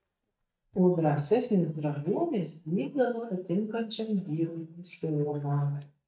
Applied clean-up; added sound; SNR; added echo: neural mask model DeepFilterNet 3.